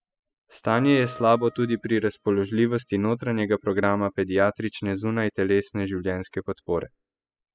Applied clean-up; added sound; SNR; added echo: classical method spectral subtraction.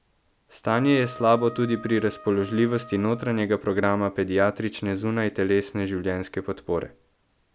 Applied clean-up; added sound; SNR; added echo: none; Wind instrument, woodwind instrument; 18 dB; none.